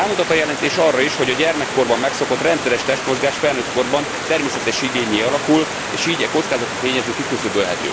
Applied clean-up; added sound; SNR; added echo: none; Stream; 5 dB; none.